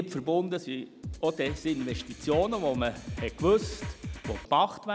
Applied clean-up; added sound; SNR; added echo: none; Drum kit; 9 dB; none.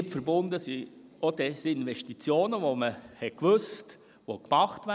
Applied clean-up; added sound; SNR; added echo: none; none; none; none.